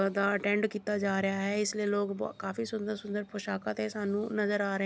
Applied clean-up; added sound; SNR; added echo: none; none; none; none.